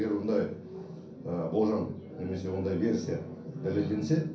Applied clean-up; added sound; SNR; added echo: none; none; none; reverberation time 0.6 s.